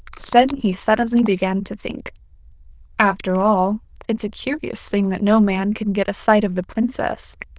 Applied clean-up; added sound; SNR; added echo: neural diffusion model UNIVERSE++.